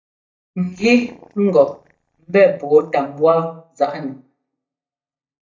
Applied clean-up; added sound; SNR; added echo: neural mask model DeepFilterNet 3.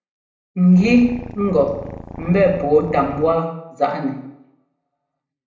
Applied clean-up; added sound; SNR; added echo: none; Purr; 14 dB; reverberation time 0.7 s.